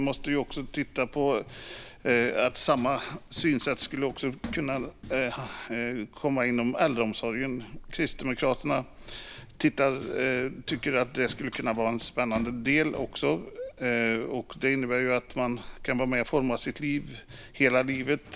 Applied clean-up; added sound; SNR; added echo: none; Run; 17 dB; none.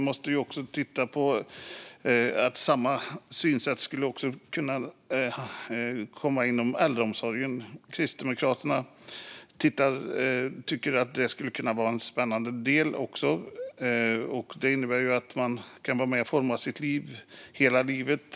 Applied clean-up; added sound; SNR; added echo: none; none; none; none.